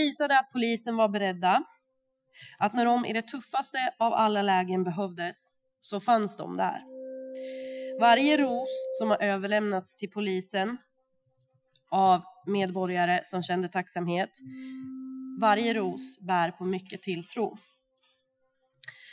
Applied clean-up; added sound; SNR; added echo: classical method Wiener filter.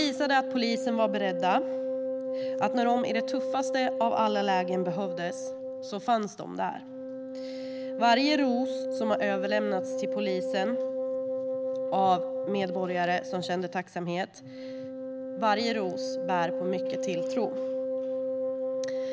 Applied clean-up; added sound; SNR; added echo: none; Wind instrument, woodwind instrument; 2 dB; none.